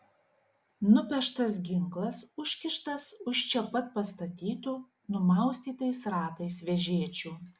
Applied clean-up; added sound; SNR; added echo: none; none; none; none.